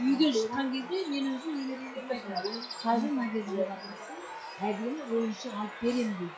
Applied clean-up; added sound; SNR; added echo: classical method log-MMSE.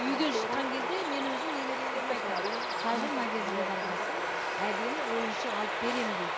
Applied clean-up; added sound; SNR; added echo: none; Bird vocalization, bird call, bird song; -4 dB; none.